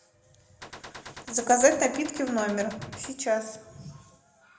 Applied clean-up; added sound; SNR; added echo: none; Gunshot, gunfire; 16 dB; reverberation time 0.7 s.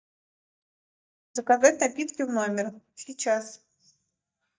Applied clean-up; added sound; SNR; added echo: neural mask model DeepFilterNet 3.